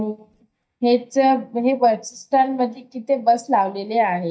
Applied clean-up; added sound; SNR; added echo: neural mask model DeepFilterNet 3.